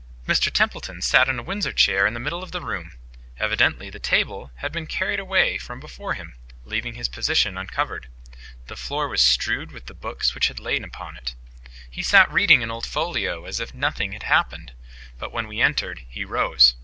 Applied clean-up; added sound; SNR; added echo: none; none; none; none.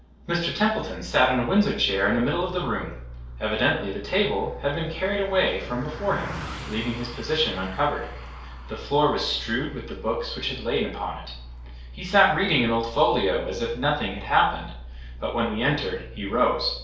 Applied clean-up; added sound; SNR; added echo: none; Car passing by; 20 dB; reverberation time 2.4 s.